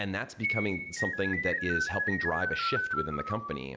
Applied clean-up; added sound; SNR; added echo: none; Keyboard (musical); -1 dB; none.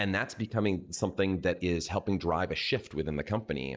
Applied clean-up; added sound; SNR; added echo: neural mask model DeepFilterNet 3.